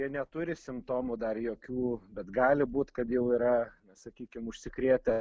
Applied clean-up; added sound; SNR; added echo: none; none; none; none.